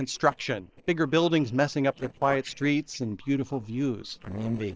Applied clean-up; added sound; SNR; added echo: neural separator model SepFormer DNS4.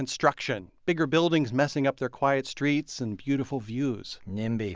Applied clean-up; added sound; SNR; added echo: none; none; none; none.